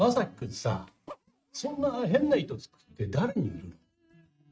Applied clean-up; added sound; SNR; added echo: neural mask model RNNoise.